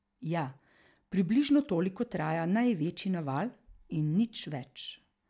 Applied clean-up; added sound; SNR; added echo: none; none; none; none.